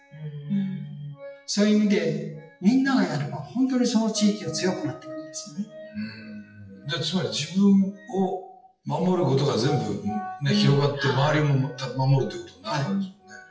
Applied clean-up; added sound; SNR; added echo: classical method WPE with log-MMSE.